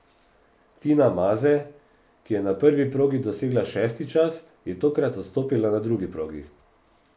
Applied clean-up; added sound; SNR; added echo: none; none; none; none.